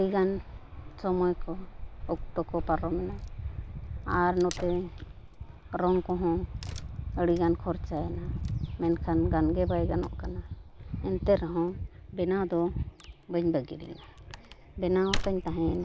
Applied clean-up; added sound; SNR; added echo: none; Tearing / Wood; 12 dB; none.